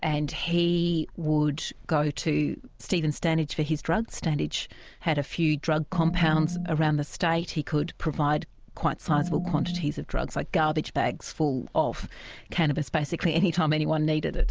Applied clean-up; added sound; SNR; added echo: none; Organ; 4 dB; none.